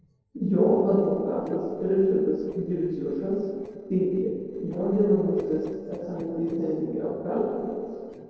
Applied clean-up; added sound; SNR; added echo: neural separator model SepFormer DNS4.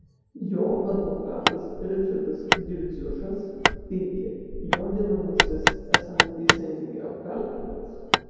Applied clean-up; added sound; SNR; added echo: none; Hammer; -2 dB; reverberation time 2.2 s.